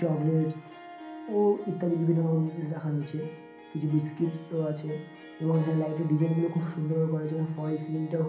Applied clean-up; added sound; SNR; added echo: none; Harp; 16 dB; reverberation time 0.6 s.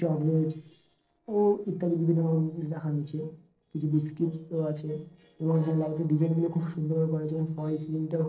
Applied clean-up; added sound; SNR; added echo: neural separator model SepFormer DNS4.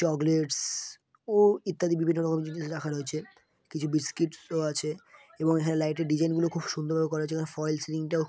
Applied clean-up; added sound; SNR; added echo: none; none; none; none.